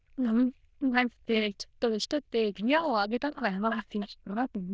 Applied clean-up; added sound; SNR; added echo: neural diffusion model UNIVERSE++.